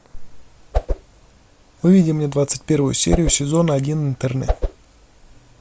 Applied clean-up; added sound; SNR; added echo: neural mask model Resemble Enhance denoiser.